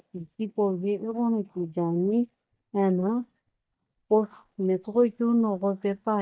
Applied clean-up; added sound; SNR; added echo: neural mask model DeepFilterNet 3.